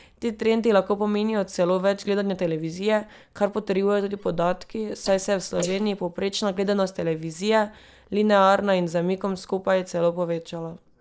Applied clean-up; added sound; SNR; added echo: neural mask model Resemble Enhance denoiser.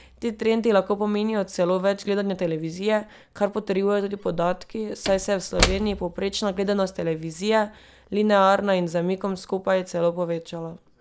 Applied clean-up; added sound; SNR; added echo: none; Slam / Wood; 12 dB; none.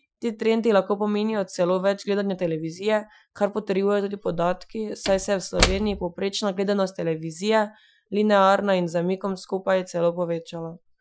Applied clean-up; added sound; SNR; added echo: classical method Wiener filter.